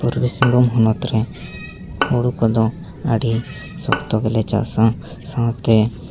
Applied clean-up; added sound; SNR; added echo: none; Bowed string instrument; 11 dB; none.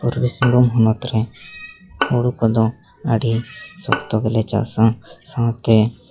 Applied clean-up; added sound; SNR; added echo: classical method log-MMSE.